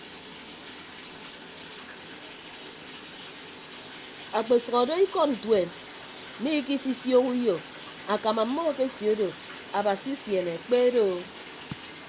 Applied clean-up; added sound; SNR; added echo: none; Bathtub (filling or washing); 15 dB; none.